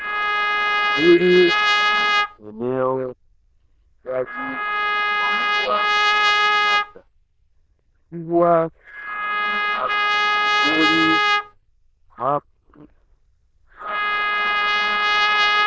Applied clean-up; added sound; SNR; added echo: neural diffusion model UNIVERSE++.